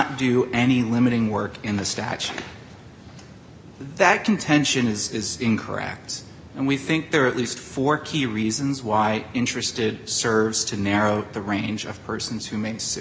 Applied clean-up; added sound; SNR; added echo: none; none; none; none.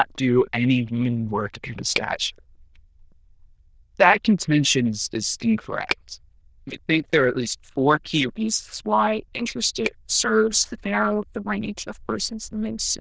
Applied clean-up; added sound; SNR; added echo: neural diffusion model UNIVERSE++.